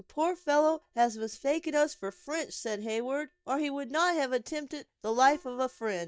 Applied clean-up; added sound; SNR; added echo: neural mask model DeepFilterNet 3.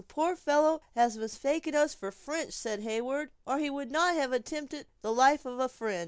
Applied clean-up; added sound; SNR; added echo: none; none; none; none.